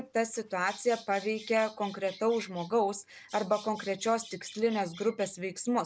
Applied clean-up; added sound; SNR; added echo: none; Bird vocalization, bird call, bird song; 19 dB; none.